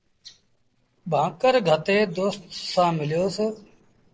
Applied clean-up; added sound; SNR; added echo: neural separator model SepFormer DNS4.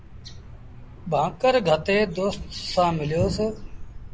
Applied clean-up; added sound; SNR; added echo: none; Thump, thud; 11 dB; none.